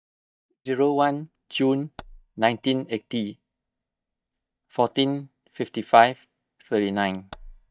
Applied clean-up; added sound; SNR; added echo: neural mask model DeepFilterNet 3.